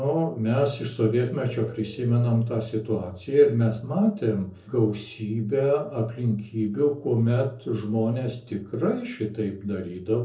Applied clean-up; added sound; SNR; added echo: neural separator model SepFormer DNS4.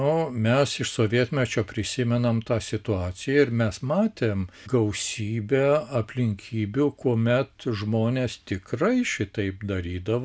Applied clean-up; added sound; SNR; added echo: none; none; none; none.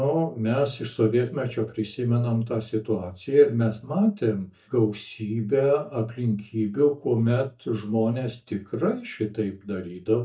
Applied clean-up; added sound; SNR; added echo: neural mask model DeepFilterNet 3.